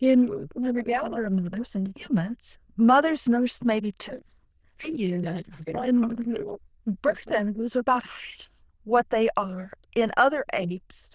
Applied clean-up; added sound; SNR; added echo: neural diffusion model UNIVERSE++.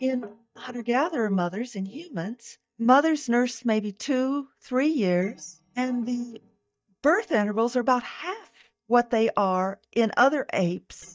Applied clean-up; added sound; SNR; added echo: neural mask model DeepFilterNet 3.